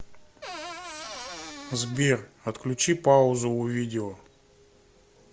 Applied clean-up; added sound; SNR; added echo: none; Cupboard open or close / Door; 12 dB; none.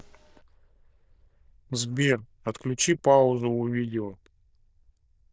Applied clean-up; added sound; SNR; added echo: neural diffusion model UNIVERSE++.